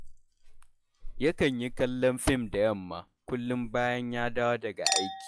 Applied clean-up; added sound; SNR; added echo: classical method log-MMSE.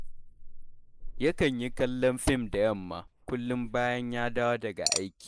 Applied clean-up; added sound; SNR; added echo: neural mask model Resemble Enhance denoiser.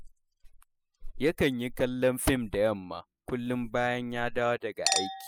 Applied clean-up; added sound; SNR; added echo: classical method spectral subtraction.